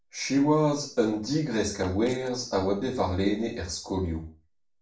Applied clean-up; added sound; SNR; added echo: neural separator model SepFormer DNS4.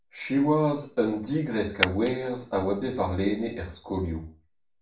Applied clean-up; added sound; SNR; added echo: none; Glass; 4 dB; reverberation time 0.4 s.